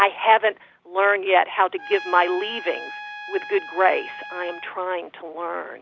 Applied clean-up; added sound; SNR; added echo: none; Trumpet; 14 dB; none.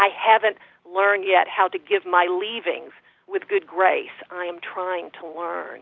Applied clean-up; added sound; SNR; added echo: none; none; none; none.